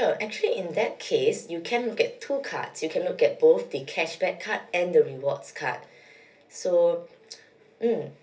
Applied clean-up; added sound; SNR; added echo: none; none; none; reverberation time 0.3 s.